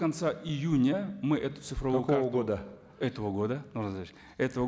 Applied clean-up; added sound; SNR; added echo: none; none; none; none.